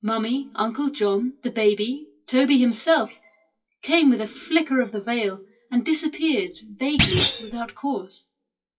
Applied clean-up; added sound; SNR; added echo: classical method WPE with log-MMSE.